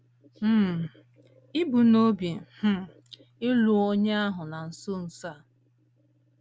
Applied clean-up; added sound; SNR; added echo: none; none; none; none.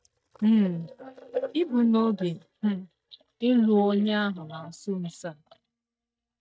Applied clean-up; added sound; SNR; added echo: neural mask model DeepFilterNet 3.